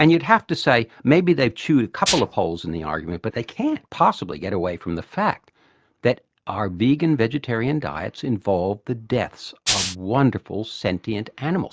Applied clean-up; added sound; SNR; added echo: neural mask model DeepFilterNet 3.